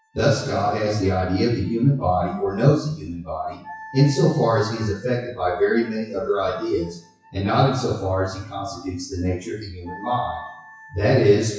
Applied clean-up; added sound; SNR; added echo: classical method WPE with log-MMSE.